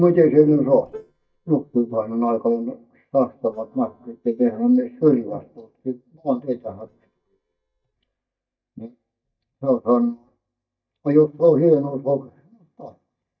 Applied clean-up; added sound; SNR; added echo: neural mask model DeepFilterNet 3.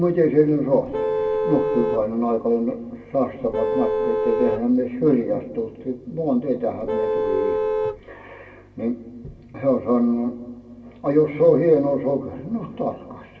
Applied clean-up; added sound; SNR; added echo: none; Vehicle horn, car horn, honking; 1 dB; reverberation time 1.4 s.